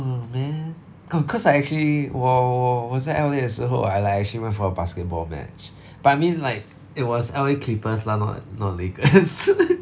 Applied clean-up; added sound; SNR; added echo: none; none; none; none.